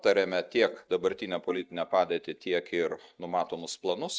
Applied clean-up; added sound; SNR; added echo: neural mask model DeepFilterNet 3.